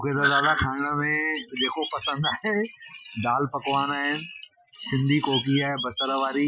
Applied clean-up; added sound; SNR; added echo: classical method Wiener filter.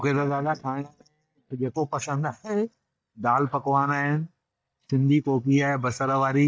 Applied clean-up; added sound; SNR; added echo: neural mask model DeepFilterNet 3.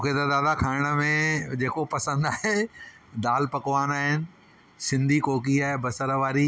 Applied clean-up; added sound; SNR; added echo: none; none; none; none.